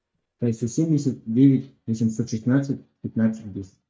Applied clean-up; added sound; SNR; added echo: neural mask model DeepFilterNet 3.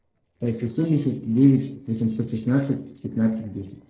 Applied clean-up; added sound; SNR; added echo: neural separator model SepFormer DNS4.